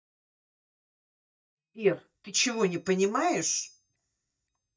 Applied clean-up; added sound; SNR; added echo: neural mask model DeepFilterNet 3.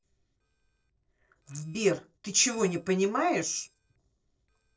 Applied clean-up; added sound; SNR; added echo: neural separator model SepFormer DNS4.